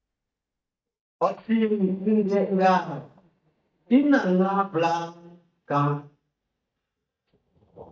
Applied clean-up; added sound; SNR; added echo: neural mask model DeepFilterNet 3.